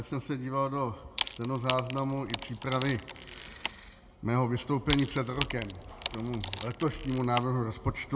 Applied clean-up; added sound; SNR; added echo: none; Wood; 7 dB; reverberation time 0.7 s.